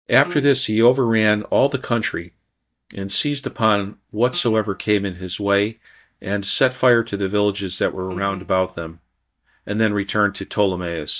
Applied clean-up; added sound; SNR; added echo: neural mask model DeepFilterNet 3.